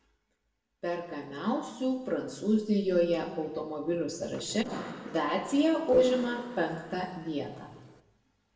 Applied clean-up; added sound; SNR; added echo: neural separator model SepFormer DNS4.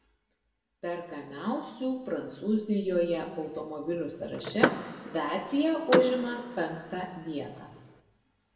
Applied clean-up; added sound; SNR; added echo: none; Door / Car; 2 dB; reverberation time 1.2 s.